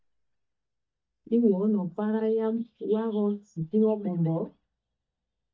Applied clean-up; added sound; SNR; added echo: neural mask model DeepFilterNet 3.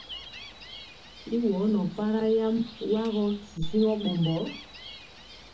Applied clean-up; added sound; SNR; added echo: none; Gull, seagull; 13 dB; reverberation time 0.4 s.